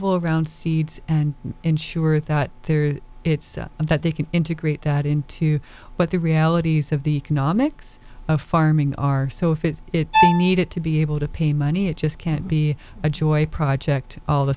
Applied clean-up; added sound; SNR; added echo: none; Bowed string instrument; 1 dB; none.